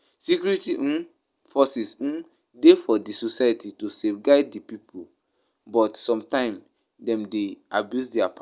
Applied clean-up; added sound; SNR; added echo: none; none; none; none.